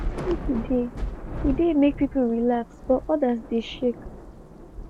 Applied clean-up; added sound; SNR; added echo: none; Thunder / Rain; 8 dB; none.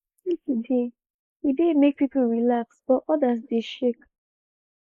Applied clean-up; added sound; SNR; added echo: neural mask model Resemble Enhance denoiser.